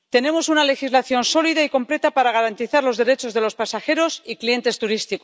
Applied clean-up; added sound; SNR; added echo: none; none; none; none.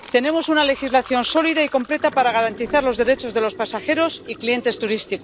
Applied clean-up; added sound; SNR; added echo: none; Sink (filling or washing); 18 dB; none.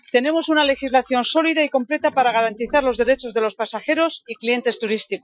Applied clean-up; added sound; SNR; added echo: classical method Wiener filter.